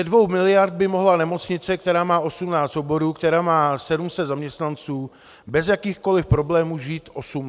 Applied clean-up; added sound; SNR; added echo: none; none; none; none.